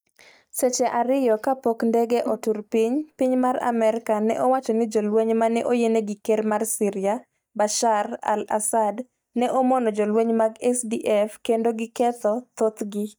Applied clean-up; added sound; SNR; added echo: neural mask model DeepFilterNet 3.